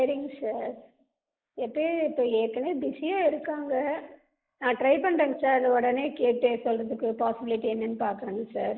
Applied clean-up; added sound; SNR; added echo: neural mask model Resemble Enhance denoiser.